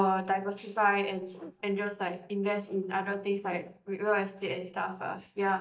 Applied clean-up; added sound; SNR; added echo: neural mask model DeepFilterNet 3.